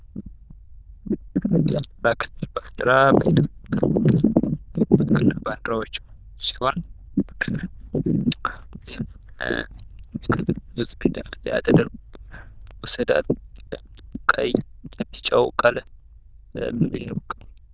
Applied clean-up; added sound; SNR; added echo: neural diffusion model UNIVERSE++.